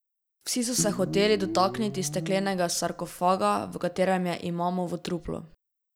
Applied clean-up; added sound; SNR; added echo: none; Guitar; 10 dB; none.